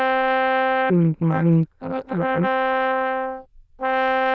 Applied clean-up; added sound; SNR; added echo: neural diffusion model UNIVERSE++.